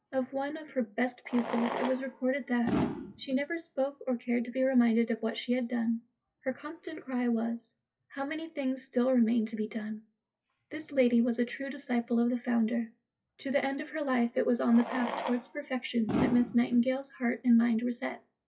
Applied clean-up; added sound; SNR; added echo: classical method WPE with log-MMSE.